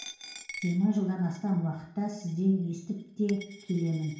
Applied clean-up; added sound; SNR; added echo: none; Coin (dropping); 18 dB; reverberation time 0.6 s.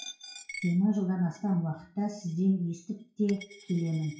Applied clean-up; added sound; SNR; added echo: classical method WPE with log-MMSE.